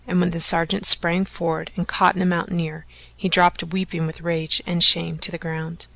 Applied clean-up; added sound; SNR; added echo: none; none; none; none.